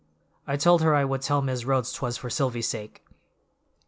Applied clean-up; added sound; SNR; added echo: none; none; none; none.